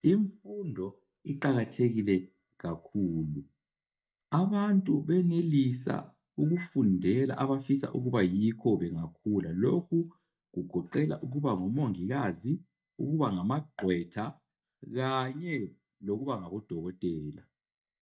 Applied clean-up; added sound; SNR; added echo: neural mask model DeepFilterNet 3.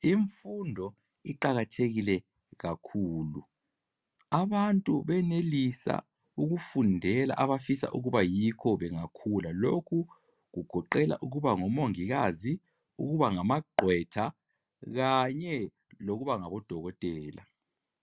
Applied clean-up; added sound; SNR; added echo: none; none; none; none.